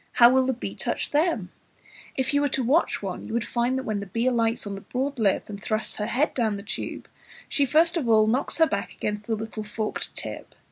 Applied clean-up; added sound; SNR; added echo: none; none; none; none.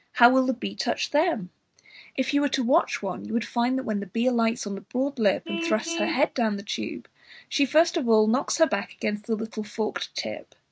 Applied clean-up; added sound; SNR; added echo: neural mask model RNNoise.